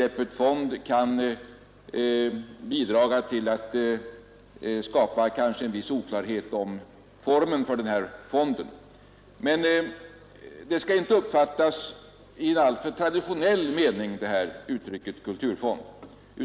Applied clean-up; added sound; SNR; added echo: none; none; none; none.